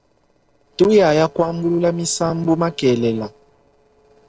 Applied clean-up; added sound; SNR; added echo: neural separator model SepFormer DNS4.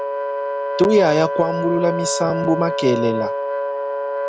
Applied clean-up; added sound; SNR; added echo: none; Wind instrument, woodwind instrument; 3 dB; none.